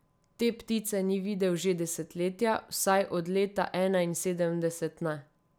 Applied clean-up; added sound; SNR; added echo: none; none; none; none.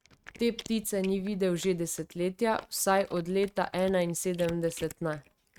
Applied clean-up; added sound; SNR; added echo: neural mask model RNNoise.